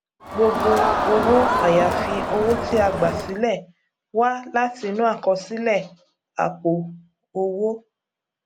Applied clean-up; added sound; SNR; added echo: none; Crowd; 0 dB; none.